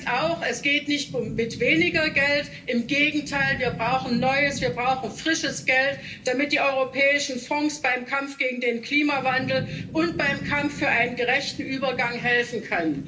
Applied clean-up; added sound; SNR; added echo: none; Rain / Thunderstorm; 13 dB; reverberation time 0.3 s.